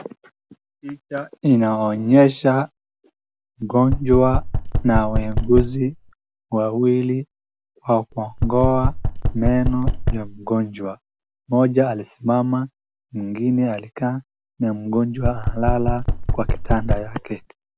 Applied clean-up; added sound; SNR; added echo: none; Knock; 0 dB; none.